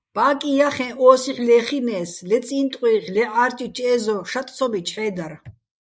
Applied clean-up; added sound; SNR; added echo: neural mask model Resemble Enhance denoiser.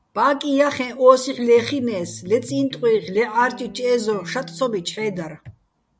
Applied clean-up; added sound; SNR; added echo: none; Electric guitar; 18 dB; none.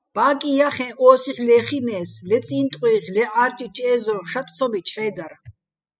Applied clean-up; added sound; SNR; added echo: classical method spectral subtraction.